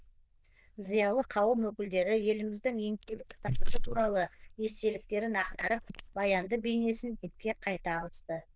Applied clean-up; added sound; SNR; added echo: neural diffusion model UNIVERSE++.